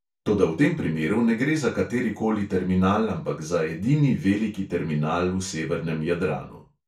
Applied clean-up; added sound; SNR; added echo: none; none; none; reverberation time 0.2 s.